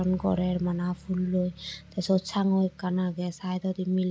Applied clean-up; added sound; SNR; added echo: none; none; none; none.